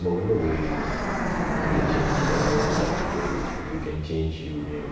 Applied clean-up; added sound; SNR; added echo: none; Fixed-wing aircraft, airplane; -1 dB; none.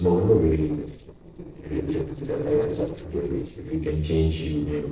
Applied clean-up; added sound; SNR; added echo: neural separator model SepFormer DNS4.